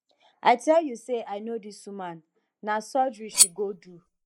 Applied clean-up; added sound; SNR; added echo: neural mask model Resemble Enhance denoiser.